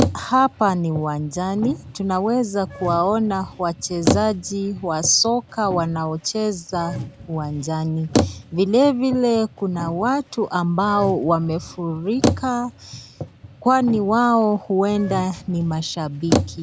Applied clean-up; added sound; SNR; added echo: none; Bicycle; 7 dB; none.